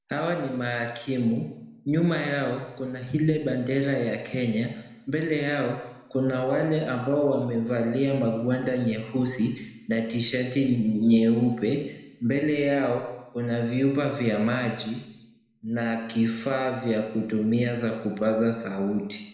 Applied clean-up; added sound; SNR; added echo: none; none; none; reverberation time 1.0 s.